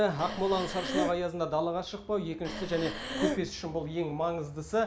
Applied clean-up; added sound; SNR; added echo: none; Breathing; 3 dB; none.